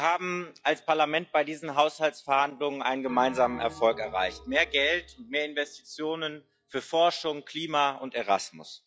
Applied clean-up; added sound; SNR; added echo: classical method log-MMSE.